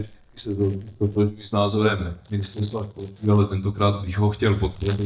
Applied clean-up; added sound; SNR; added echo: neural mask model DeepFilterNet 3.